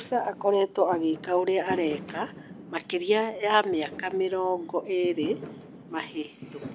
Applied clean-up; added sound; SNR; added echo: none; Fireworks; 15 dB; none.